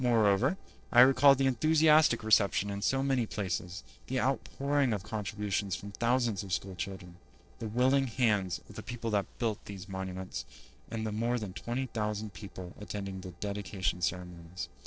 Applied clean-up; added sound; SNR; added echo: neural separator model SepFormer DNS4.